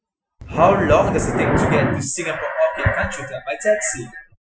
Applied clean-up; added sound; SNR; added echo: classical method Wiener filter.